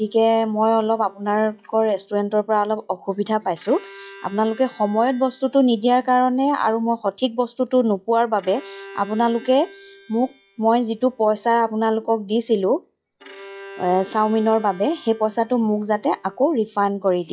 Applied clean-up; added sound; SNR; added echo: classical method log-MMSE.